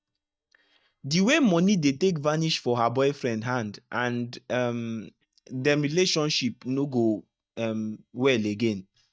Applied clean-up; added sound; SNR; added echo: neural mask model DeepFilterNet 3.